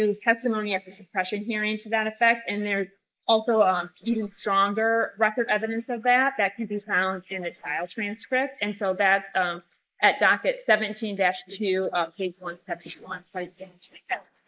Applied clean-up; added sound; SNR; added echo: neural mask model Resemble Enhance denoiser.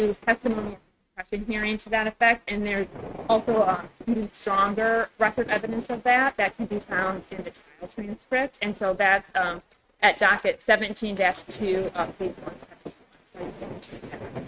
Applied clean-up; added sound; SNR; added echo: neural mask model RNNoise.